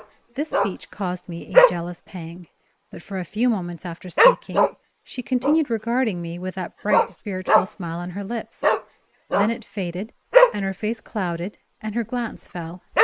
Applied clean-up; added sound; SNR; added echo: neural mask model Resemble Enhance denoiser.